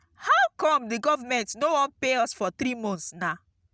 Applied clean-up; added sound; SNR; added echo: none; none; none; none.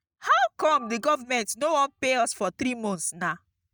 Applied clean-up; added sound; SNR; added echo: neural mask model DeepFilterNet 3.